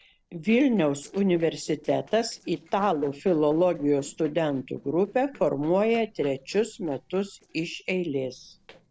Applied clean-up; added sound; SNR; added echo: neural separator model SepFormer DNS4.